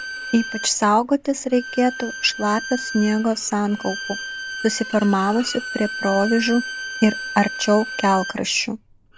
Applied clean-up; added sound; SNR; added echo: none; Bowed string instrument; 10 dB; none.